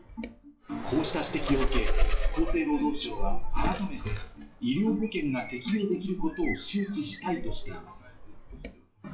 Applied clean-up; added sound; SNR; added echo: classical method WPE with log-MMSE.